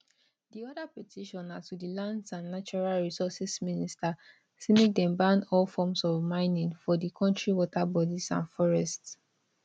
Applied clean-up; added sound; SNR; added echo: none; none; none; none.